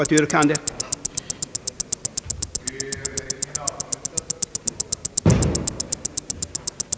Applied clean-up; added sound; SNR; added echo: none; Tick-tock; 2 dB; none.